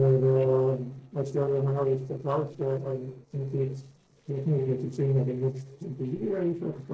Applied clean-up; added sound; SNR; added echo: neural separator model SepFormer DNS4.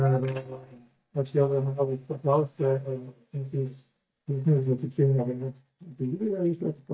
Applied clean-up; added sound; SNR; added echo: neural mask model DeepFilterNet 3.